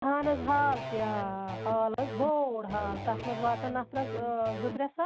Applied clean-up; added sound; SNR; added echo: none; Electric guitar / Bass guitar; 8 dB; none.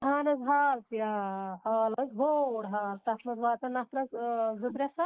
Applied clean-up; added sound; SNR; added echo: neural mask model Resemble Enhance denoiser.